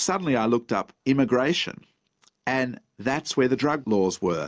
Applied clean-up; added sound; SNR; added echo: none; none; none; none.